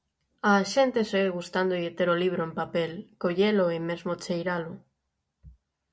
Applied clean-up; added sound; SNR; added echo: none; none; none; none.